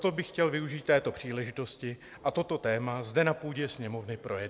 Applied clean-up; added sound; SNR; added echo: none; none; none; none.